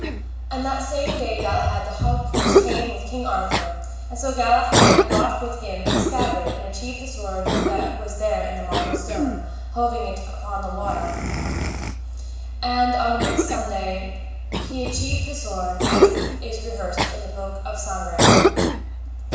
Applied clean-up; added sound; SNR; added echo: none; Cough; -1 dB; reverberation time 1.1 s.